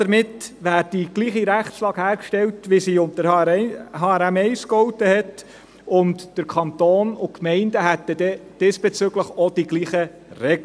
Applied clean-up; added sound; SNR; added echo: none; none; none; none.